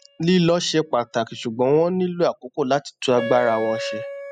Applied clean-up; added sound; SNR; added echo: classical method spectral subtraction.